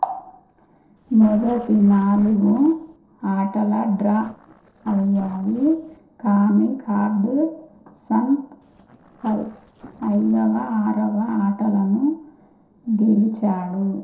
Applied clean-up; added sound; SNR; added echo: neural separator model SepFormer DNS4.